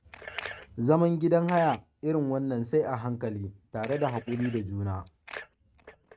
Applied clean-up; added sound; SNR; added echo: neural mask model RNNoise.